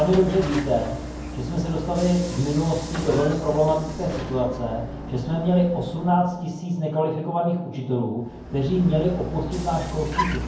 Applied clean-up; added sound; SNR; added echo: none; Vehicle; 9 dB; reverberation time 0.9 s.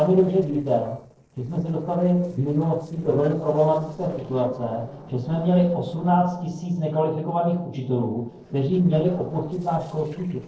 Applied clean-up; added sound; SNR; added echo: neural separator model SepFormer DNS4.